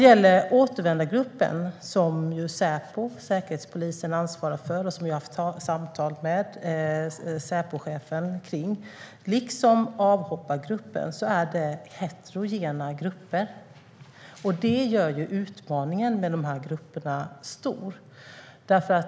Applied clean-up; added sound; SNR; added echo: none; none; none; none.